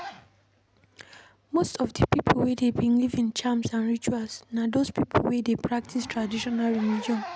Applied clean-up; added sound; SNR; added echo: none; Zipper (clothing); 20 dB; none.